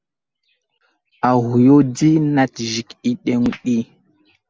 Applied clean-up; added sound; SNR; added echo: none; none; none; none.